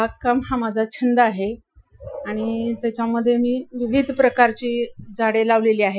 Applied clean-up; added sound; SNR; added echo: classical method Wiener filter.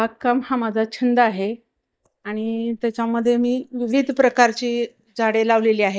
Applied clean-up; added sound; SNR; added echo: neural mask model DeepFilterNet 3.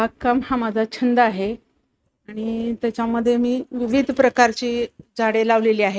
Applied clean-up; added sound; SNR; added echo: neural mask model RNNoise.